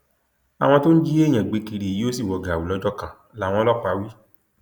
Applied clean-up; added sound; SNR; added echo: none; none; none; none.